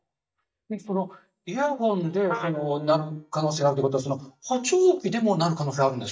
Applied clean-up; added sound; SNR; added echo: neural mask model DeepFilterNet 3.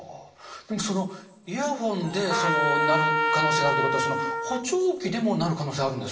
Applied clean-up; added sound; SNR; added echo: none; Trumpet; -2 dB; reverberation time 0.8 s.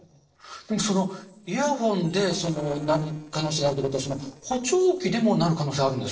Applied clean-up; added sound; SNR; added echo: neural separator model SepFormer DNS4.